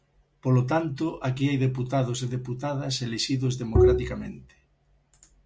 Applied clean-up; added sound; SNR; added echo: none; Bowed string instrument; -4 dB; none.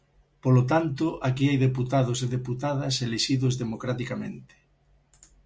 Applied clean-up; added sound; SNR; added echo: none; none; none; none.